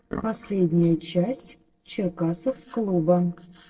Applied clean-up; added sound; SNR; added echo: neural separator model SepFormer DNS4.